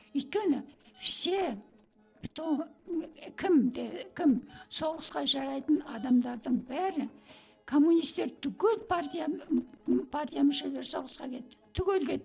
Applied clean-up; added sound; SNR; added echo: neural separator model SepFormer DNS4.